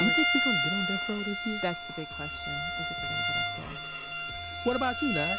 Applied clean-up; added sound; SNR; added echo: none; Bowed string instrument; -3 dB; none.